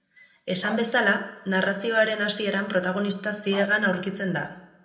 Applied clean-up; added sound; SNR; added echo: none; Bark; 18 dB; reverberation time 0.7 s.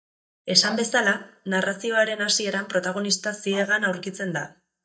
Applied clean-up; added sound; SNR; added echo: neural mask model DeepFilterNet 3.